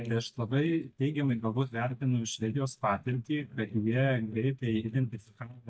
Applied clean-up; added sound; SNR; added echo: neural mask model DeepFilterNet 3.